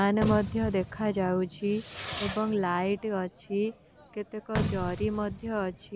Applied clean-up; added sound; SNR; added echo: none; Fireworks; 8 dB; none.